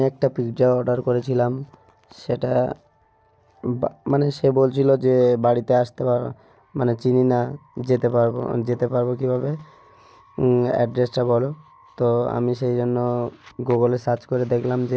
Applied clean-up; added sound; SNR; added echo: none; none; none; none.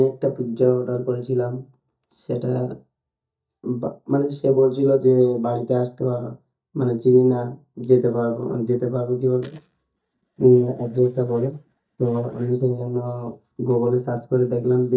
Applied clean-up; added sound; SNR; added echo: neural mask model DeepFilterNet 3.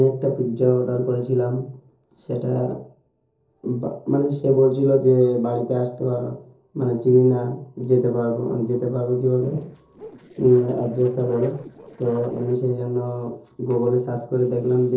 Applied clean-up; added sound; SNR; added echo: neural separator model SepFormer DNS4.